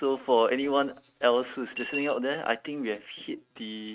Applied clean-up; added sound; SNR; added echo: neural mask model RNNoise.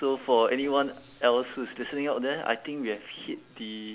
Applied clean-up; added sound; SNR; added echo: none; none; none; none.